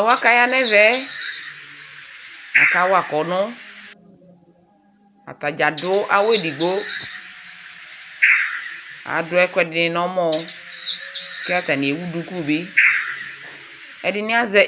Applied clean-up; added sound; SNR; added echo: none; Bird; 4 dB; none.